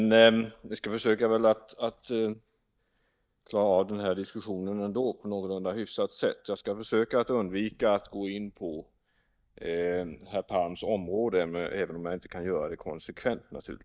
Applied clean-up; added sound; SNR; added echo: neural mask model DeepFilterNet 3.